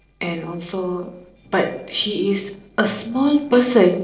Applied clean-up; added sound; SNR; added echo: neural separator model SepFormer DNS4.